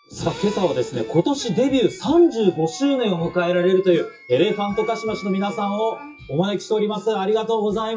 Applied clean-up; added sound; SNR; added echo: classical method WPE with log-MMSE.